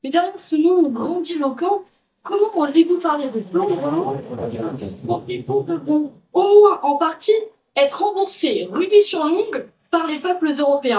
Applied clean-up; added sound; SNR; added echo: neural mask model DeepFilterNet 3.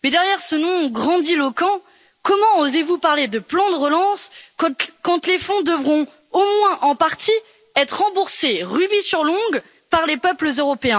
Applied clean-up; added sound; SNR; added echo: none; none; none; none.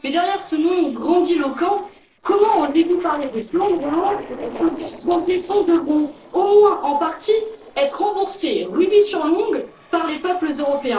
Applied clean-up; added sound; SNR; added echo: neural separator model SepFormer DNS4.